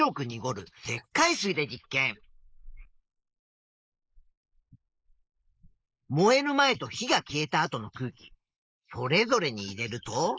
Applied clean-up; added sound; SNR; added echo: neural mask model Resemble Enhance denoiser.